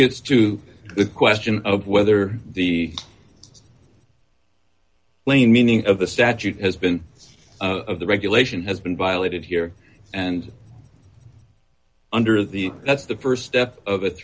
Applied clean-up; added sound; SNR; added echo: none; none; none; none.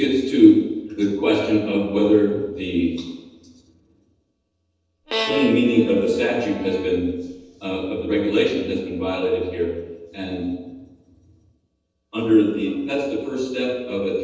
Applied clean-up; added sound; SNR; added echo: neural separator model SepFormer DNS4.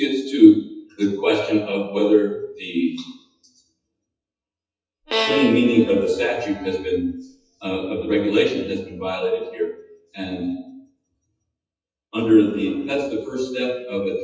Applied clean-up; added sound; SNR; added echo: classical method WPE with log-MMSE.